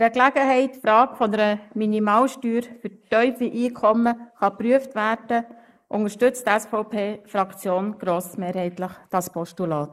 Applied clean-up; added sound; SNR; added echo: neural mask model Resemble Enhance denoiser.